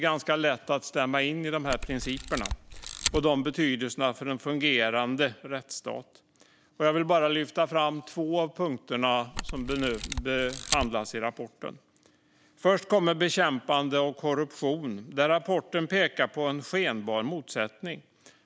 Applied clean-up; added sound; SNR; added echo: none; Camera; 7 dB; none.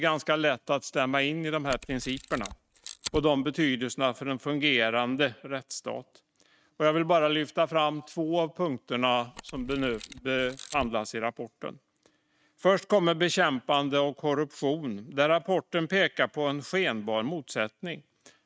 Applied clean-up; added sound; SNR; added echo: neural mask model RNNoise.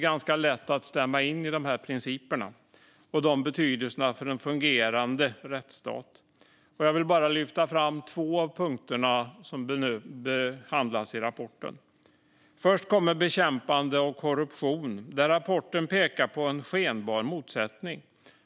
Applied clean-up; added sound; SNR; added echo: none; none; none; none.